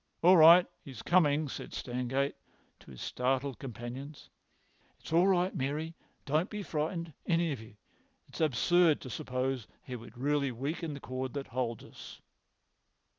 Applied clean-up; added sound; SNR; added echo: none; none; none; none.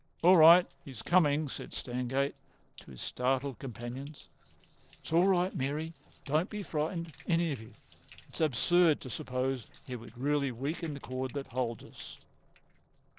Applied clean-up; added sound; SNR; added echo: neural separator model SepFormer DNS4.